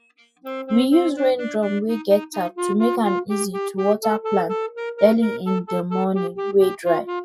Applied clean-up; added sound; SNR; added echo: classical method Wiener filter.